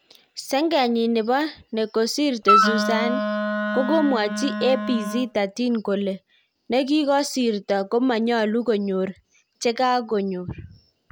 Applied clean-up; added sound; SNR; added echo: none; Wind instrument, woodwind instrument; 0 dB; none.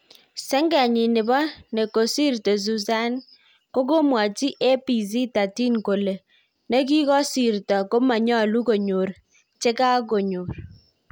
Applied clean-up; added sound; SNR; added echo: none; none; none; none.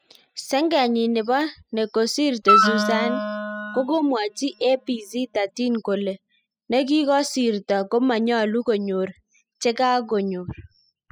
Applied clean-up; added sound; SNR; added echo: classical method spectral subtraction.